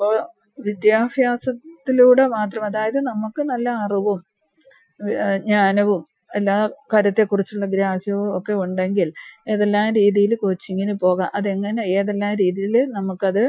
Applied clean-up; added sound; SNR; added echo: classical method Wiener filter.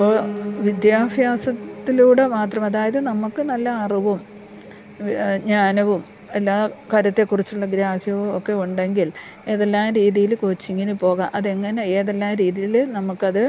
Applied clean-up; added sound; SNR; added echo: none; Piano; 18 dB; none.